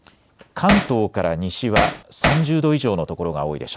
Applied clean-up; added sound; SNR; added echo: none; Hammer; 0 dB; none.